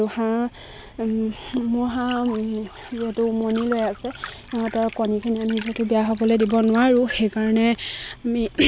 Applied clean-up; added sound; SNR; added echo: none; Liquid; 17 dB; none.